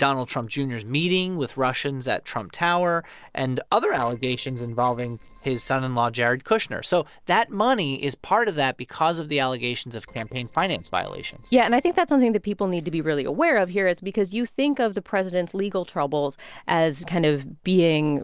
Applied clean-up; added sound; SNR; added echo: neural separator model SepFormer DNS4.